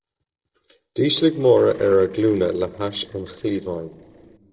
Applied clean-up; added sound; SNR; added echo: neural separator model SepFormer DNS4.